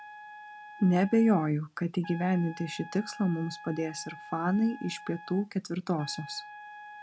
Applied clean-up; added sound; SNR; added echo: none; Trumpet; 17 dB; none.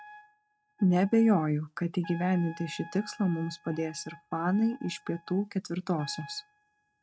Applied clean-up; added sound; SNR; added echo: neural mask model RNNoise.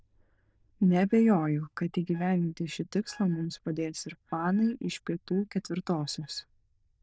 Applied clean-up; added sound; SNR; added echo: neural diffusion model UNIVERSE++.